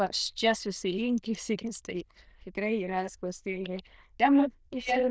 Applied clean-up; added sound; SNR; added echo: neural diffusion model UNIVERSE++.